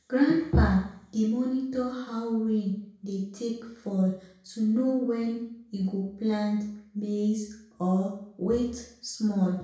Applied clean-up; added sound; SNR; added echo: none; none; none; reverberation time 0.5 s.